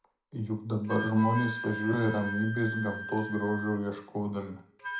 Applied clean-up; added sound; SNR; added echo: none; Wind instrument, woodwind instrument; 8 dB; reverberation time 0.4 s.